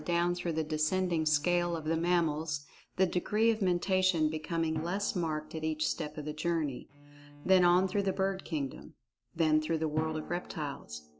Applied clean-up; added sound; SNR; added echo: none; Bowed string instrument + Drum; 18 dB; none.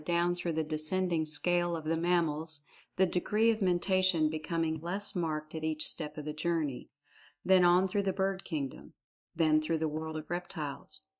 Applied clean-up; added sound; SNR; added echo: neural mask model DeepFilterNet 3.